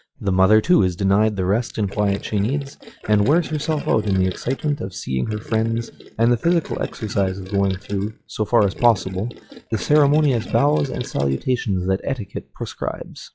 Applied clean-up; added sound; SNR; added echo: classical method log-MMSE.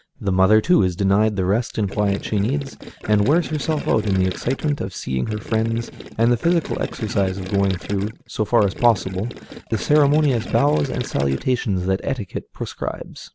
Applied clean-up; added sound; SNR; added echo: none; Gurgling; 14 dB; none.